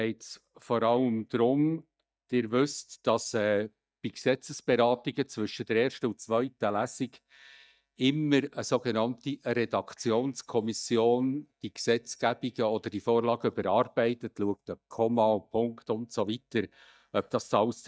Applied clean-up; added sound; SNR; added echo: neural mask model DeepFilterNet 3.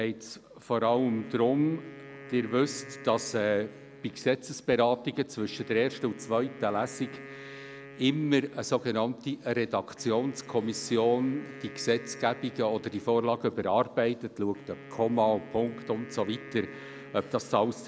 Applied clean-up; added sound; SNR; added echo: none; Wind instrument, woodwind instrument; 18 dB; none.